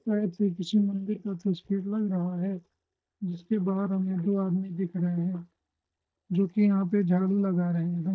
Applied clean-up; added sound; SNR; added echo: neural mask model DeepFilterNet 3.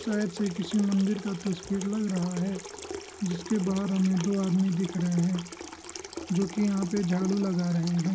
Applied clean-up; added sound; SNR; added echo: none; Sink (filling or washing) / Water tap, faucet; 13 dB; none.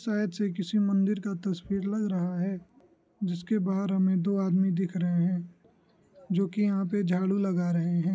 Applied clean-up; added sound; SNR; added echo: none; none; none; none.